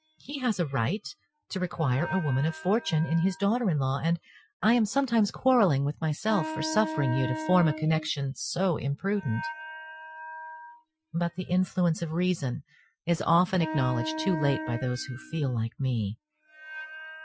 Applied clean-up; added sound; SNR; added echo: classical method Wiener filter.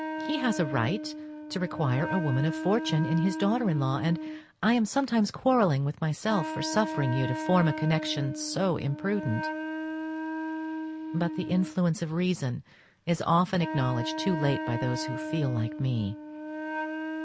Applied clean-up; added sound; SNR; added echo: none; Wind instrument, woodwind instrument; 7 dB; none.